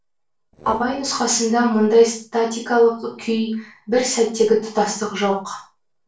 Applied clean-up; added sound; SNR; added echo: neural separator model SepFormer DNS4.